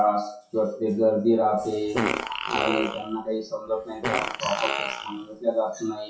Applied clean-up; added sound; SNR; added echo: classical method WPE with log-MMSE.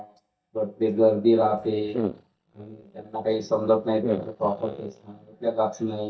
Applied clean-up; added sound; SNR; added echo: neural mask model DeepFilterNet 3.